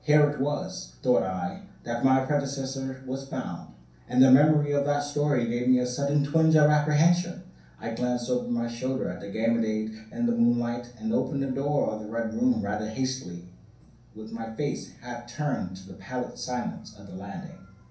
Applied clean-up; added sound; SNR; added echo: none; none; none; reverberation time 0.6 s.